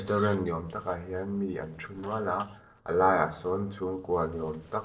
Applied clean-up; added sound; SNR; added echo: neural separator model SepFormer DNS4.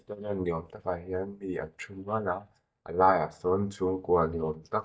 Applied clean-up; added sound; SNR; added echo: neural mask model DeepFilterNet 3.